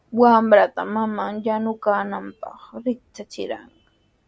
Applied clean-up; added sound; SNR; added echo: none; none; none; none.